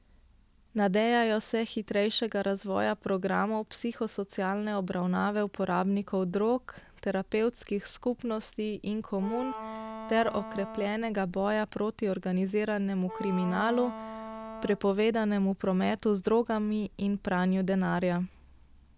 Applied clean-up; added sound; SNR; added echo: none; Wind instrument, woodwind instrument; 11 dB; none.